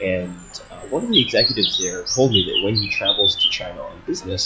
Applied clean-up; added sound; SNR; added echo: classical method log-MMSE.